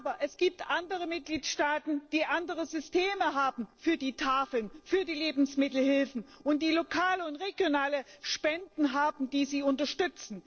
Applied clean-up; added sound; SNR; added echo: neural separator model SepFormer DNS4.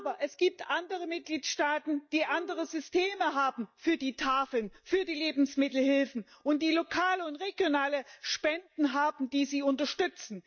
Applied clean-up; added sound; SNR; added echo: neural mask model DeepFilterNet 3.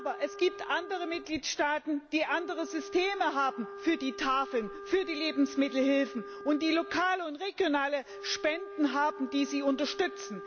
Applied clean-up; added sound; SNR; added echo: none; Wind instrument, woodwind instrument; 13 dB; none.